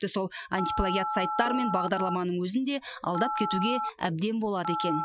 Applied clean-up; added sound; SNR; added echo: classical method Wiener filter.